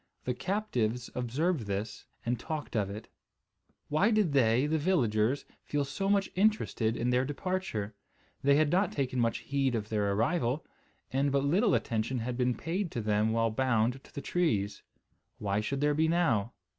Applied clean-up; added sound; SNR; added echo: none; none; none; none.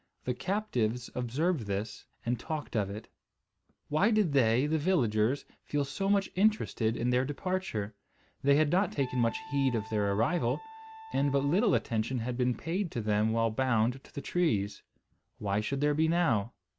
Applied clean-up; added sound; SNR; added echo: none; Wind instrument, woodwind instrument; 17 dB; none.